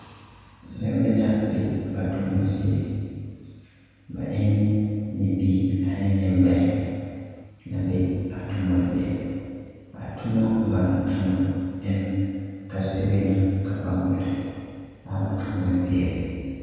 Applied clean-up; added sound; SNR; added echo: none; none; none; reverberation time 2.1 s.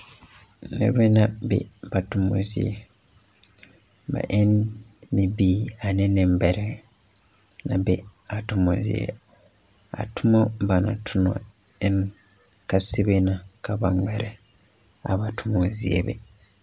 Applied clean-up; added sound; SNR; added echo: none; none; none; none.